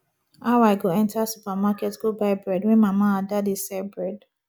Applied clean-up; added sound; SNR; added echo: none; none; none; none.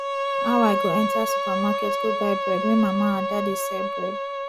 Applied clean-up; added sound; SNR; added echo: none; Bowed string instrument; 0 dB; none.